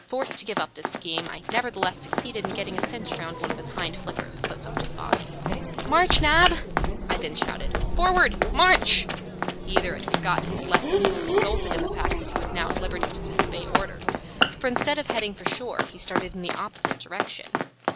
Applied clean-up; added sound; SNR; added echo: none; Run + Race car, auto racing / Accelerating, revving, vroom; 0 dB; none.